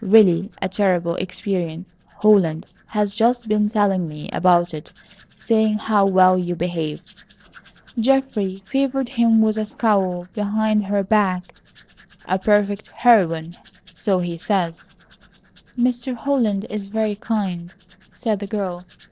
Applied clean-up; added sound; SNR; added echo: neural separator model SepFormer DNS4.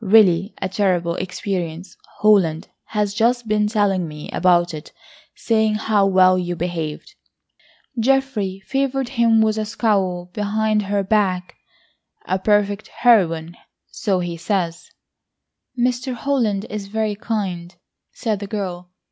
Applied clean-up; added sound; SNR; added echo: none; none; none; none.